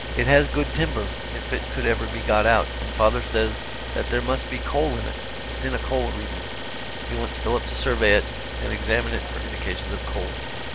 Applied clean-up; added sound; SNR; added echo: none; Idling; 8 dB; none.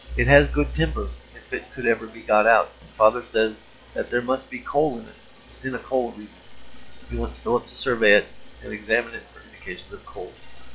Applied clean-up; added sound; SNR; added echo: classical method log-MMSE.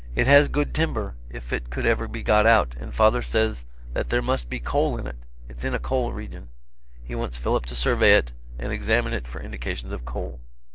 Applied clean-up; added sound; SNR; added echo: none; none; none; none.